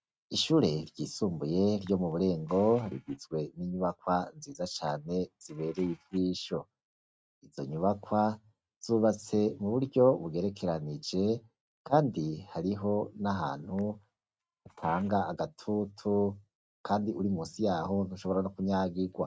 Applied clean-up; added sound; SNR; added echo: neural mask model RNNoise.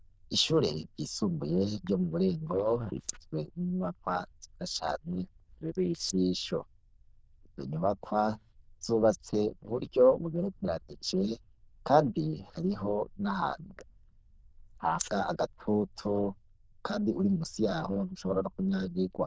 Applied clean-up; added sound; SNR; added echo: neural diffusion model UNIVERSE++.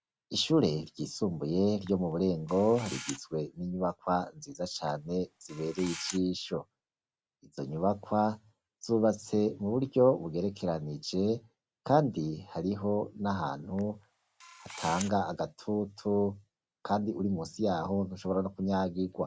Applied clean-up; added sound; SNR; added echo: none; Camera; 15 dB; none.